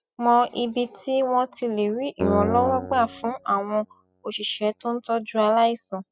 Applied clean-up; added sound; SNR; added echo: classical method spectral subtraction.